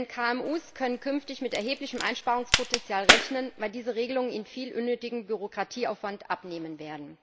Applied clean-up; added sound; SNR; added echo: none; Crack; -2 dB; none.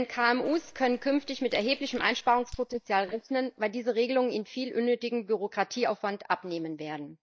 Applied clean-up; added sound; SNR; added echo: neural mask model DeepFilterNet 3.